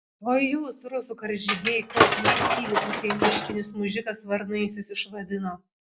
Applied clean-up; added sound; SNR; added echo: none; Tools; -5 dB; none.